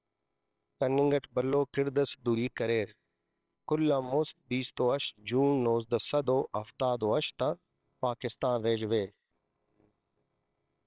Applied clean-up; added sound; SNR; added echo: neural separator model SepFormer WHAMR!.